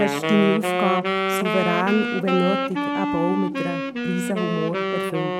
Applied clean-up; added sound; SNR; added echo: none; Wind instrument, woodwind instrument; 0 dB; none.